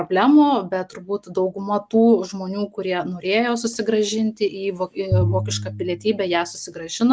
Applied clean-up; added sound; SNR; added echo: none; Piano; 5 dB; none.